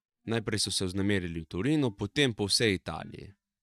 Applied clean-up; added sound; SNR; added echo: neural mask model DeepFilterNet 3.